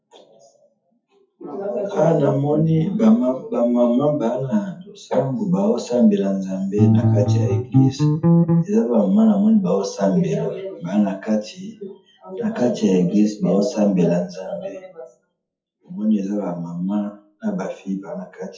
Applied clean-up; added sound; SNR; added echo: classical method WPE with log-MMSE.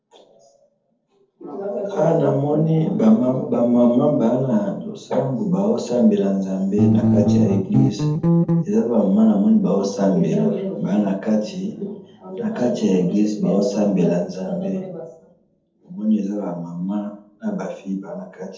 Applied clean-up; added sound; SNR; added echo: neural separator model SepFormer DNS4.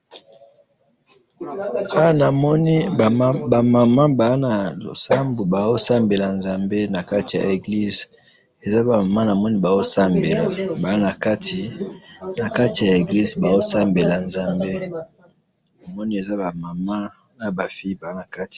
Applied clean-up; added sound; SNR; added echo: none; none; none; none.